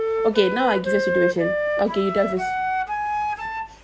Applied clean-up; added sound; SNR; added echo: none; Wind instrument, woodwind instrument; 0 dB; none.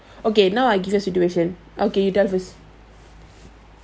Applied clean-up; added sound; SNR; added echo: none; none; none; none.